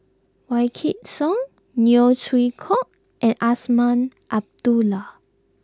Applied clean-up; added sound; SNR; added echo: none; none; none; none.